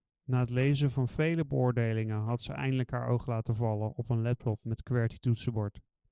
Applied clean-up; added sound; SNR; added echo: neural separator model SepFormer DNS4.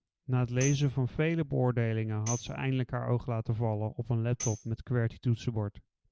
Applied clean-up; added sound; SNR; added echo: none; Tambourine; 15 dB; none.